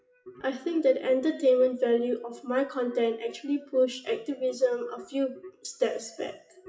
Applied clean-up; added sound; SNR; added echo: classical method WPE with log-MMSE.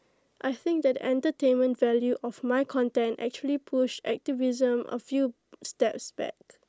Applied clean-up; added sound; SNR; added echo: none; none; none; none.